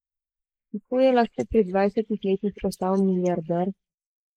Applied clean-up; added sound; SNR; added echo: neural mask model Resemble Enhance denoiser.